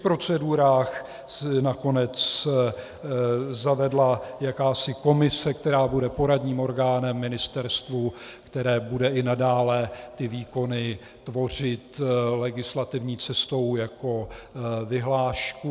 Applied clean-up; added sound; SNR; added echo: none; none; none; none.